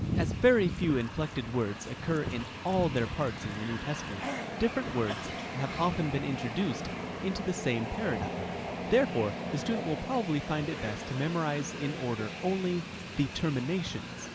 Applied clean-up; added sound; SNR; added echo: none; Train; 5 dB; none.